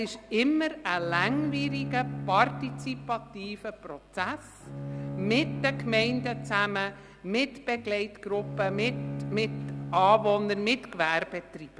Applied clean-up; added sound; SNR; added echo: none; Bowed string instrument; 9 dB; none.